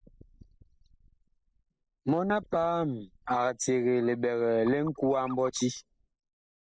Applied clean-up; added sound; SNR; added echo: neural mask model Resemble Enhance denoiser.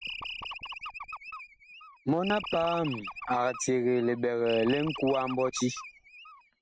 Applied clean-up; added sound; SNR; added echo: none; Animal; 11 dB; none.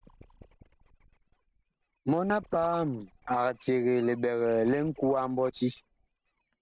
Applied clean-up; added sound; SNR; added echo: neural separator model SepFormer DNS4.